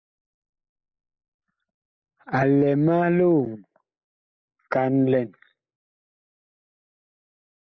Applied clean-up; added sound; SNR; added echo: neural mask model Resemble Enhance denoiser.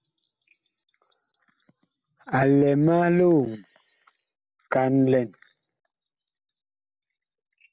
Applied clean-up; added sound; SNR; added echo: none; none; none; none.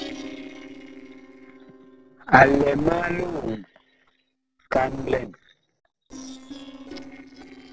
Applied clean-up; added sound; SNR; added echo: neural separator model SepFormer DNS4.